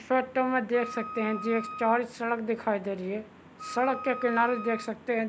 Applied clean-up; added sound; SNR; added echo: none; Wind instrument, woodwind instrument; 11 dB; none.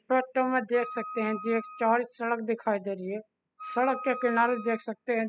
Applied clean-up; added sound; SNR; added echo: classical method spectral subtraction.